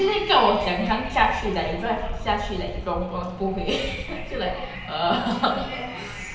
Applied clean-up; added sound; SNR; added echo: none; Wind; 10 dB; reverberation time 1.0 s.